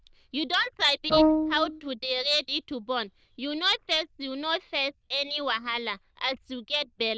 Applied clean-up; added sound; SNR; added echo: neural diffusion model UNIVERSE++.